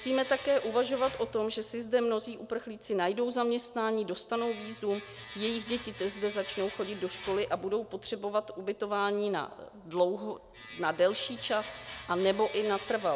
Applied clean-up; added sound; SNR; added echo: none; Domestic sounds, home sounds; 15 dB; none.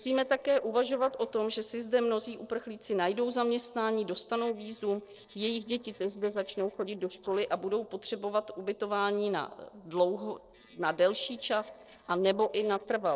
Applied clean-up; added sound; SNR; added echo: neural separator model SepFormer DNS4.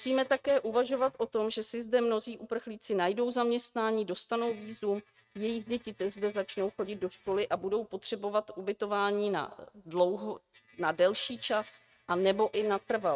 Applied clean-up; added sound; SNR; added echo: neural mask model RNNoise.